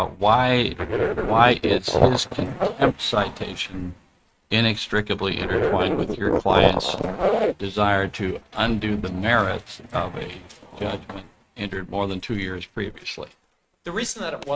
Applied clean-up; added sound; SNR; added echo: neural mask model RNNoise.